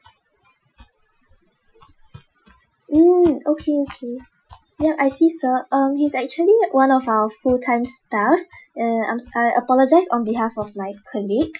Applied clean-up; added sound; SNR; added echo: classical method Wiener filter.